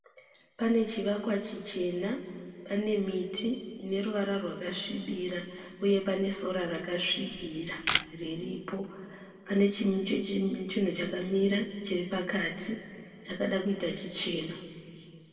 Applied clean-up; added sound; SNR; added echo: none; Camera; 3 dB; reverberation time 2.0 s.